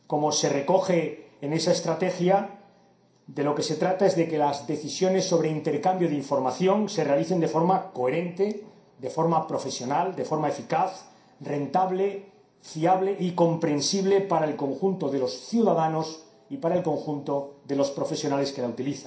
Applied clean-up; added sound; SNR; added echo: none; none; none; reverberation time 0.5 s.